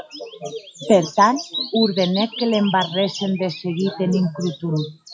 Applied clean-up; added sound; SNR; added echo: classical method log-MMSE.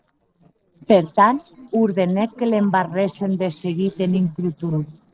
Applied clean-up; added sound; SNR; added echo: neural separator model SepFormer DNS4.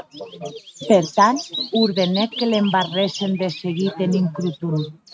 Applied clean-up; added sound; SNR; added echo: neural mask model RNNoise.